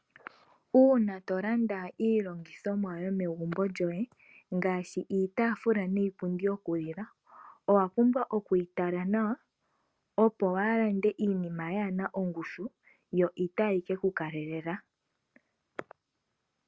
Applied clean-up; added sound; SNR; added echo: none; none; none; none.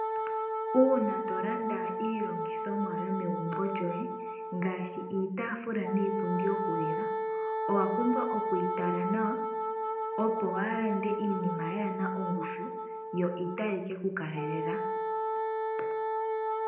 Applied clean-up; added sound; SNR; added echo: none; Wind instrument, woodwind instrument; 1 dB; reverberation time 0.7 s.